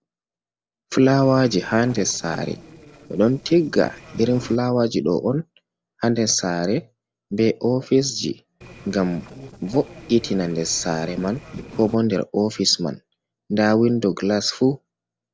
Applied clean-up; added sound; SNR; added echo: neural separator model SepFormer DNS4.